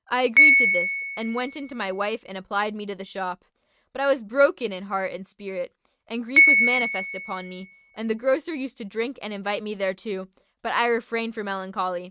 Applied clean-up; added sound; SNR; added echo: neural mask model RNNoise.